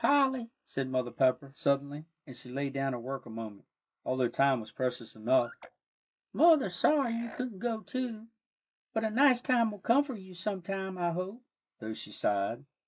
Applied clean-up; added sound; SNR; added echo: neural mask model Resemble Enhance denoiser.